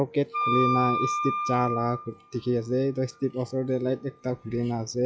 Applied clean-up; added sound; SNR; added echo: classical method log-MMSE.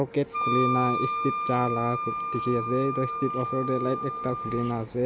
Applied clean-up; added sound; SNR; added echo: none; Wind instrument, woodwind instrument; 2 dB; none.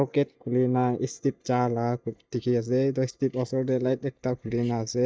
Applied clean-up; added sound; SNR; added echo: neural mask model DeepFilterNet 3.